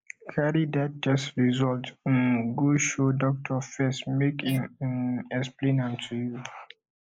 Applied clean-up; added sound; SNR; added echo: neural mask model Resemble Enhance denoiser.